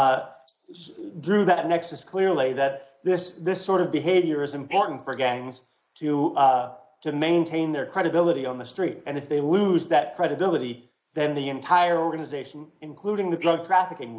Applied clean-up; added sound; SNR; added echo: neural mask model Resemble Enhance denoiser.